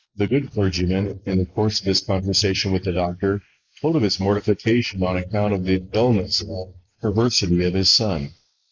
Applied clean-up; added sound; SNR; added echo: neural mask model Resemble Enhance denoiser.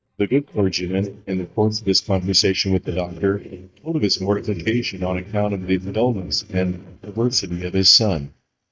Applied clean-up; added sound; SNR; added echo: neural mask model DeepFilterNet 3.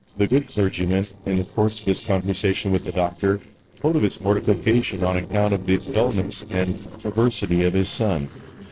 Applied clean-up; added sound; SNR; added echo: neural separator model SepFormer DNS4.